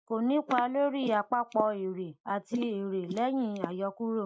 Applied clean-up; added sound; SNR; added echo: neural mask model Resemble Enhance denoiser.